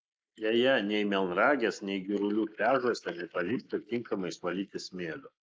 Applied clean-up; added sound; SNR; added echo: neural mask model Resemble Enhance denoiser.